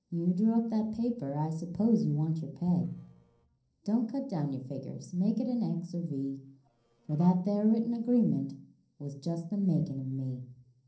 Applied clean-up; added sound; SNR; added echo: neural separator model SepFormer DNS4.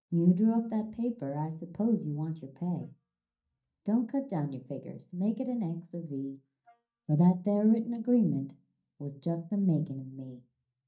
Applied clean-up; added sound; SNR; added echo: neural mask model DeepFilterNet 3.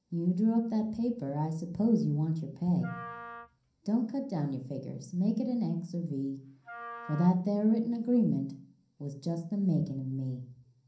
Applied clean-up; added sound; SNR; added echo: none; Wind instrument, woodwind instrument; 17 dB; reverberation time 0.6 s.